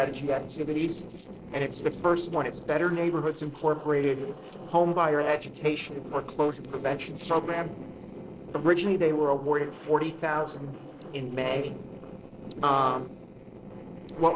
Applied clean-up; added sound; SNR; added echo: neural separator model SepFormer DNS4.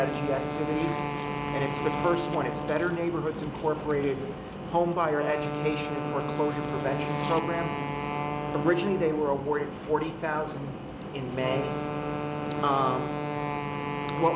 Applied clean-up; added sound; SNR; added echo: none; Wind instrument, woodwind instrument; 5 dB; none.